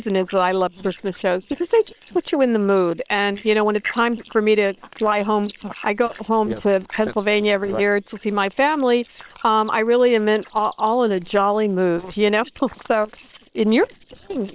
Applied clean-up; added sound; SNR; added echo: neural separator model SepFormer WHAM!.